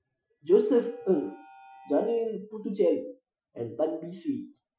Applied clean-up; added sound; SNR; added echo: classical method Wiener filter.